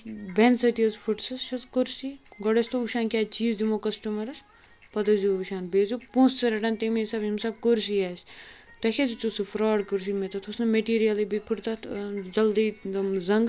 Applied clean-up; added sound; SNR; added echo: none; none; none; none.